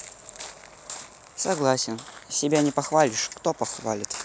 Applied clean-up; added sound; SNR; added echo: none; Ratchet, pawl; 18 dB; none.